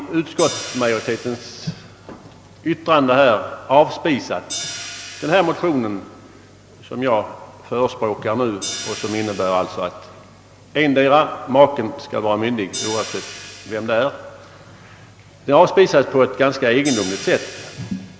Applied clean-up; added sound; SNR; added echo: none; Hi-hat; 16 dB; reverberation time 1.2 s.